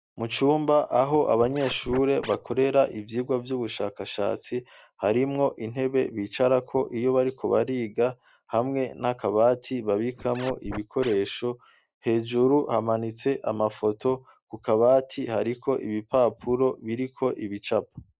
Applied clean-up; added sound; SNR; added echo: none; Scratching (performance technique); 14 dB; none.